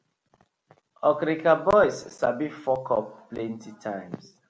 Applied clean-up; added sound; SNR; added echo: none; none; none; none.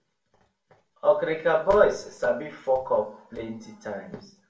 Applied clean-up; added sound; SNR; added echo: none; none; none; reverberation time 0.3 s.